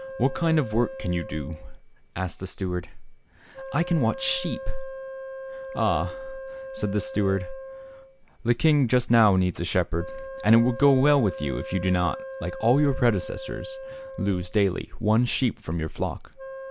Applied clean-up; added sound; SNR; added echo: none; Wind instrument, woodwind instrument; 13 dB; none.